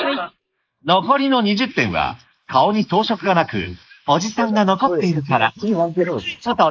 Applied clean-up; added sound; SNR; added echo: neural mask model Resemble Enhance denoiser.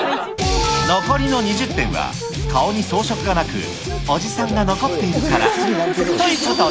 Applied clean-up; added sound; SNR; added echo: none; Brass instrument; 14 dB; none.